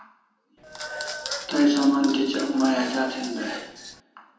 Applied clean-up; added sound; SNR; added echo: none; Applause / Clapping; 11 dB; reverberation time 0.9 s.